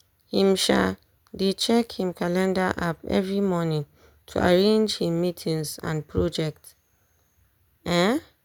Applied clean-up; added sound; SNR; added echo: none; none; none; none.